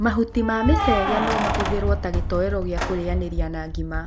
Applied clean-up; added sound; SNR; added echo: none; Keys jangling + Run; 0 dB; none.